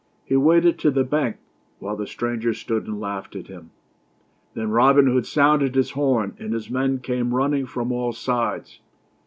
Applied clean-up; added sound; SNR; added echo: none; none; none; none.